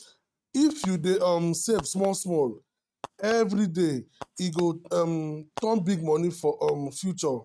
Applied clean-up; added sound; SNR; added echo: neural mask model RNNoise.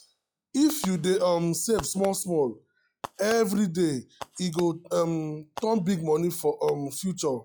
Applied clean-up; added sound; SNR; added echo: classical method log-MMSE.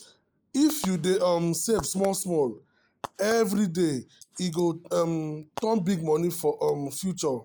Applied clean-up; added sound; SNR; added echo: neural mask model Resemble Enhance denoiser.